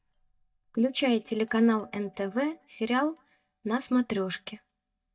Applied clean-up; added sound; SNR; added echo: neural mask model DeepFilterNet 3.